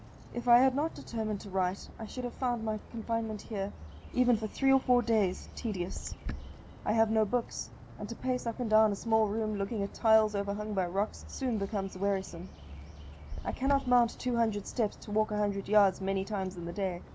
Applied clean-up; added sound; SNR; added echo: none; Bird; 14 dB; none.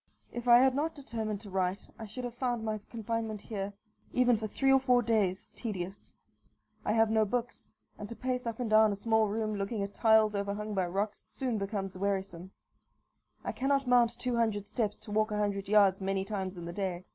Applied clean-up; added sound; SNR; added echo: none; none; none; none.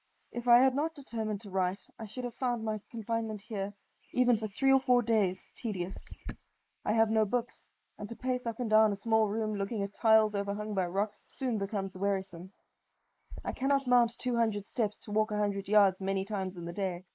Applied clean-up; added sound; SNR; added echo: neural mask model Resemble Enhance denoiser.